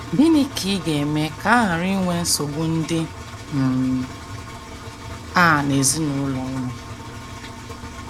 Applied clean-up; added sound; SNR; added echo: none; Engine; 12 dB; none.